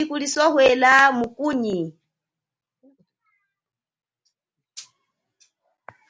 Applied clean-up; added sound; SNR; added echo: none; none; none; none.